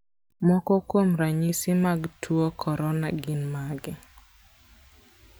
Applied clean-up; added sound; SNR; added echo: none; none; none; none.